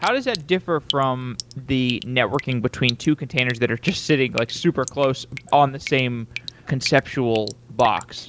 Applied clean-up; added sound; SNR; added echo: none; Drip; 14 dB; none.